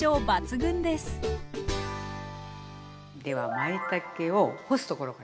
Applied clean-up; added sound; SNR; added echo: none; none; none; none.